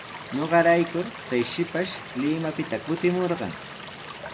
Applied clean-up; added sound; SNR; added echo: none; Stream / Liquid; 12 dB; none.